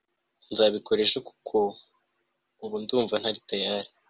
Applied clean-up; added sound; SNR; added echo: none; none; none; none.